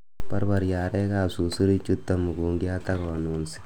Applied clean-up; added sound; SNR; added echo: none; none; none; none.